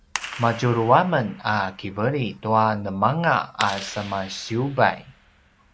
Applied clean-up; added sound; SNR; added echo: none; Clapping; 16 dB; none.